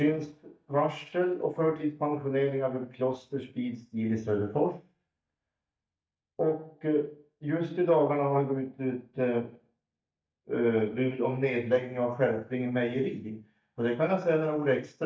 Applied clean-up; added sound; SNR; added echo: neural mask model DeepFilterNet 3.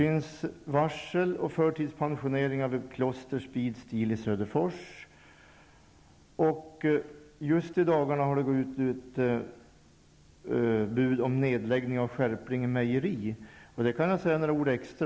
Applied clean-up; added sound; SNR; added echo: none; none; none; none.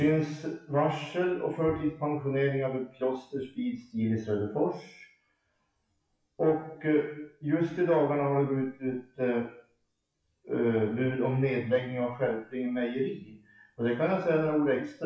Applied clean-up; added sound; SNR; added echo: classical method WPE with log-MMSE.